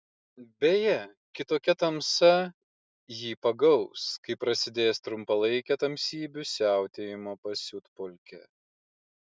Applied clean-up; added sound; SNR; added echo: none; none; none; none.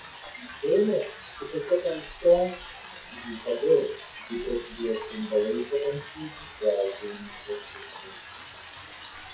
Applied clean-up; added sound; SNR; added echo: classical method WPE with log-MMSE.